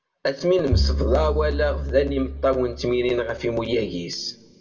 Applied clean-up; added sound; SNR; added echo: none; Bowed string instrument; 3 dB; reverberation time 1.1 s.